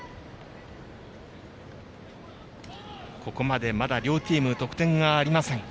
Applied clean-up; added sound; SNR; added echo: none; none; none; none.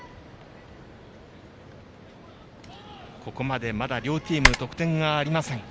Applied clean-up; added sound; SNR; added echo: none; Typing; -3 dB; none.